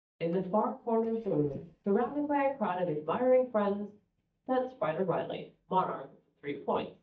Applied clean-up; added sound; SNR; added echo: neural mask model DeepFilterNet 3.